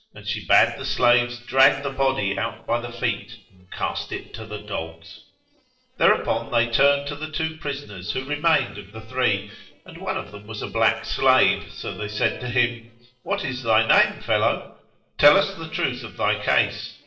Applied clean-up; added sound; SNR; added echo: neural separator model SepFormer DNS4.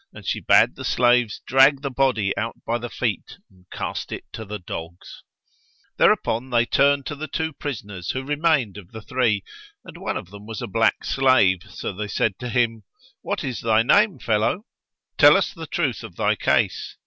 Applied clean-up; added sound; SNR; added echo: none; none; none; none.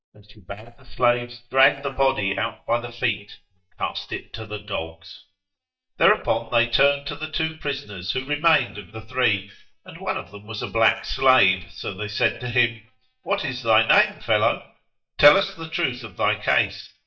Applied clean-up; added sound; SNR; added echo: neural mask model DeepFilterNet 3.